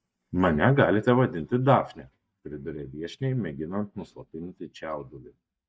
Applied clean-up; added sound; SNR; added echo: neural mask model DeepFilterNet 3.